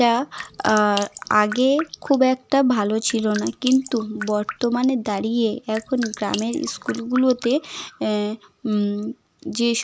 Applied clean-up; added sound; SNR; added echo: none; Drip; 14 dB; none.